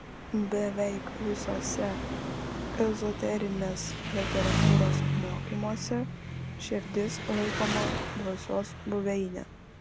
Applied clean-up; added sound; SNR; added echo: none; Engine; -1 dB; none.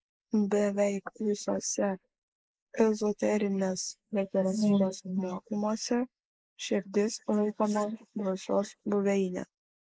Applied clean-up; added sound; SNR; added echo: neural mask model Resemble Enhance denoiser.